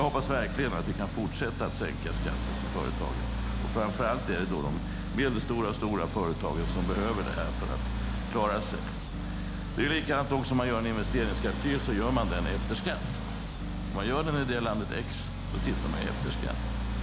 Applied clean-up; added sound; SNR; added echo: none; Accelerating, revving, vroom; 1 dB; none.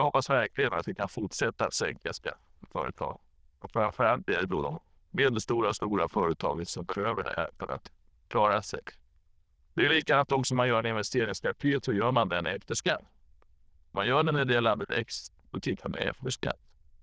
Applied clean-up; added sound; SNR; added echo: neural diffusion model UNIVERSE++.